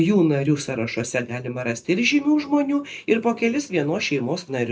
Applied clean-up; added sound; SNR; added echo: neural mask model DeepFilterNet 3.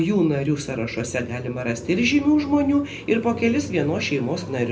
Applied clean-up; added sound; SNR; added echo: none; Car passing by; 14 dB; reverberation time 0.3 s.